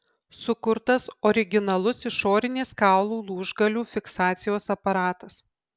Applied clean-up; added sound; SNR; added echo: none; none; none; none.